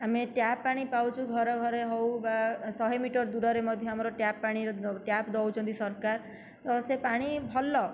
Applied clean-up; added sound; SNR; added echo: none; none; none; none.